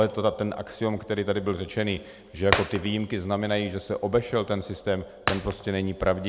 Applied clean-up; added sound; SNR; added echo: none; Shatter; 9 dB; none.